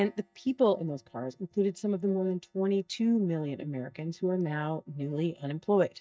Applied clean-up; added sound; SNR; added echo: neural mask model DeepFilterNet 3.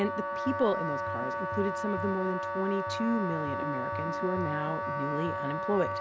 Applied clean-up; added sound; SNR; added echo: none; Wind instrument, woodwind instrument; 1 dB; none.